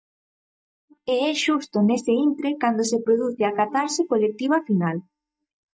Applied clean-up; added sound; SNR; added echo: neural mask model DeepFilterNet 3.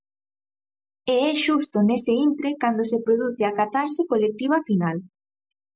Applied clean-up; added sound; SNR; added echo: none; none; none; none.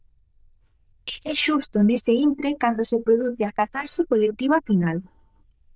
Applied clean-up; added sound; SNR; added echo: neural diffusion model UNIVERSE++.